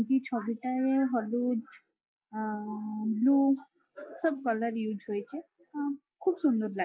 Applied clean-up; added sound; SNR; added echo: neural mask model Resemble Enhance denoiser.